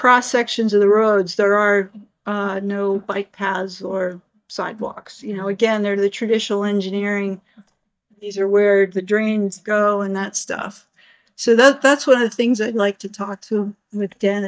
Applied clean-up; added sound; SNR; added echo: neural mask model DeepFilterNet 3.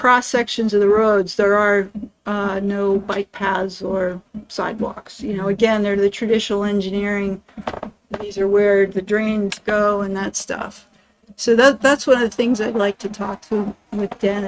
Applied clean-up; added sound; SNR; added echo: neural mask model RNNoise.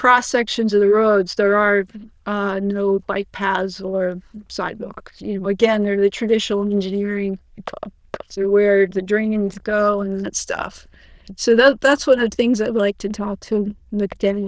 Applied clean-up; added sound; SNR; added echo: neural diffusion model UNIVERSE++.